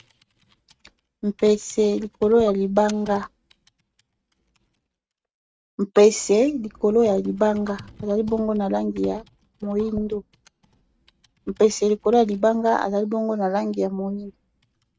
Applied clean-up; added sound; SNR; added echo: neural mask model RNNoise.